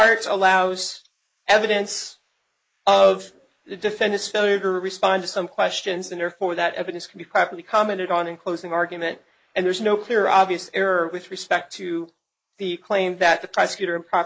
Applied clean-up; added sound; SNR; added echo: neural mask model Resemble Enhance denoiser.